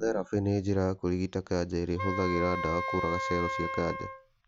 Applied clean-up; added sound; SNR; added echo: none; Wind instrument, woodwind instrument; 4 dB; none.